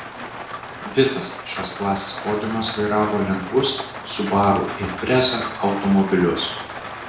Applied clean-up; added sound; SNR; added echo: none; Rain; 10 dB; reverberation time 0.5 s.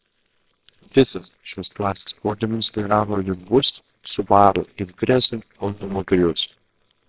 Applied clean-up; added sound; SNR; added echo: neural separator model SepFormer WHAMR!.